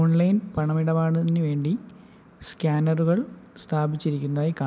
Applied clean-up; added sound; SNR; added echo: none; none; none; none.